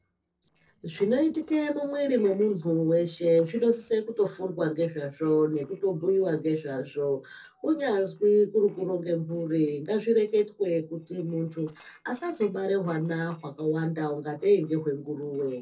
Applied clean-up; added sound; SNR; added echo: neural separator model SepFormer DNS4.